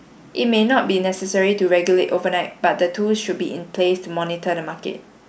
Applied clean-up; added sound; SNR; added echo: none; none; none; none.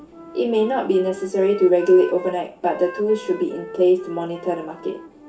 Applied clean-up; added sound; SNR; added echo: none; Wind instrument, woodwind instrument; 17 dB; reverberation time 0.2 s.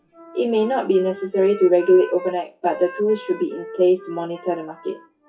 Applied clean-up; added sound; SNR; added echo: classical method WPE with log-MMSE.